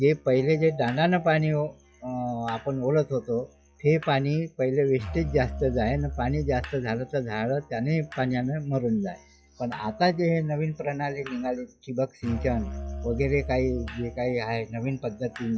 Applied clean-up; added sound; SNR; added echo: classical method log-MMSE.